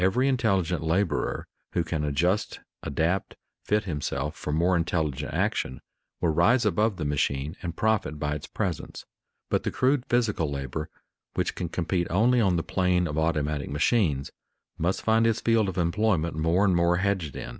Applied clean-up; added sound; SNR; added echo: none; none; none; none.